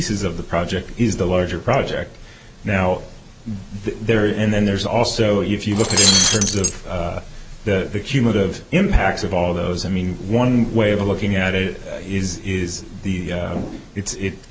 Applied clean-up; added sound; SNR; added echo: none; Shatter; -3 dB; none.